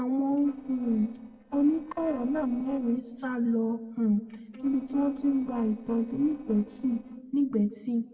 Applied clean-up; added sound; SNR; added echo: neural separator model SepFormer DNS4.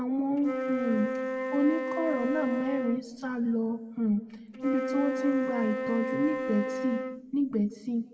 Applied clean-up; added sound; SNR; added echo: none; Wind instrument, woodwind instrument; 4 dB; reverberation time 1.4 s.